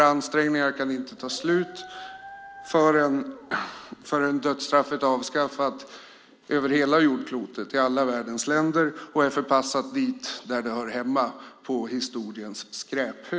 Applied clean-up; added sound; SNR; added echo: none; Dog; 19 dB; none.